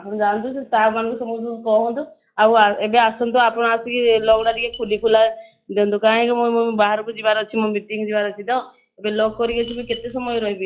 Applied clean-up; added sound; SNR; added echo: classical method log-MMSE.